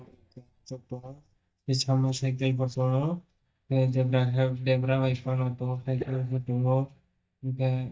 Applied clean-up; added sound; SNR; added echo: neural mask model DeepFilterNet 3.